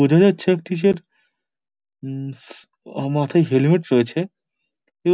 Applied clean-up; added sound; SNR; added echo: none; none; none; none.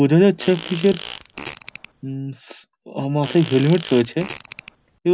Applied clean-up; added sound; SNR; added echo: none; Fart; 16 dB; none.